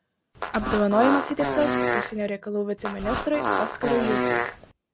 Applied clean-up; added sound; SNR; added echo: none; Fart; 0 dB; none.